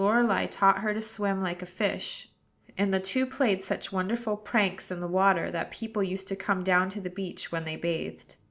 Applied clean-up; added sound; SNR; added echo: none; none; none; none.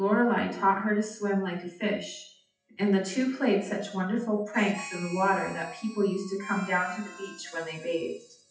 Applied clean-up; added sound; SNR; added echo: classical method WPE with log-MMSE.